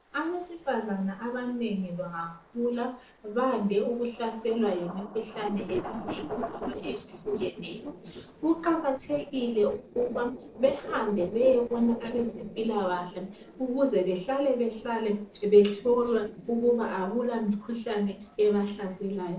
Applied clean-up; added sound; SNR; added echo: neural separator model SepFormer DNS4.